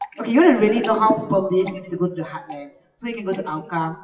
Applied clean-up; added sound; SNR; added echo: classical method WPE with log-MMSE.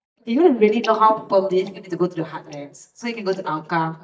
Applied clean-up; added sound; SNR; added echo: neural mask model DeepFilterNet 3.